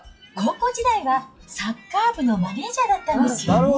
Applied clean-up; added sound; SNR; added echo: classical method log-MMSE.